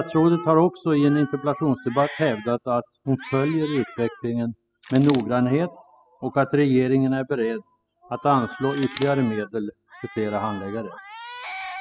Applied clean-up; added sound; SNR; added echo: classical method spectral subtraction.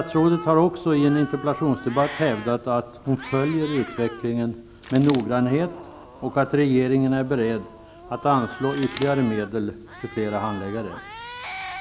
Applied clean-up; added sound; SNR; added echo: none; Bird + Cat; 16 dB; none.